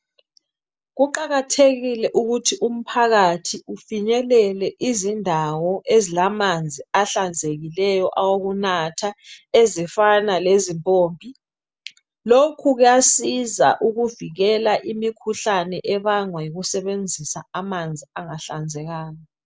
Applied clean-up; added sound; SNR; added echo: none; none; none; none.